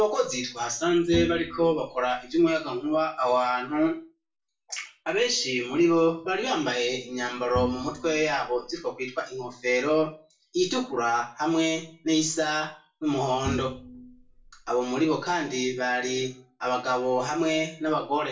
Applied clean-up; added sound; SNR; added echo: none; Bowed string instrument; 10 dB; reverberation time 0.3 s.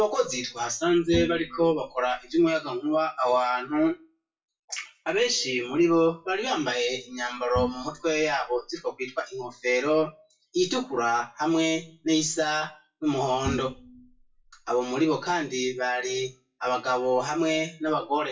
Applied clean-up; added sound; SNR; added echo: classical method WPE with log-MMSE.